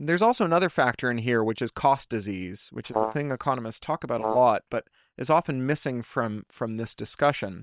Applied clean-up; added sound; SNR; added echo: neural separator model SepFormer WHAM!.